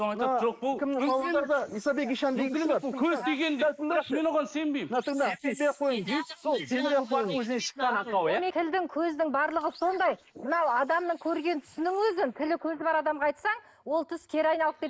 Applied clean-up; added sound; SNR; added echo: neural mask model Resemble Enhance denoiser.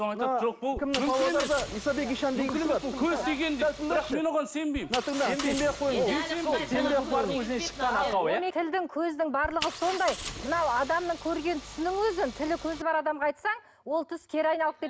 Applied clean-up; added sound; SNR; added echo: none; Engine; 12 dB; none.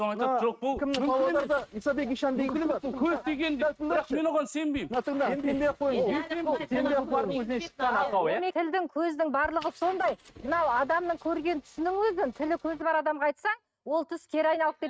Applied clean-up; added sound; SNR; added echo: neural mask model RNNoise.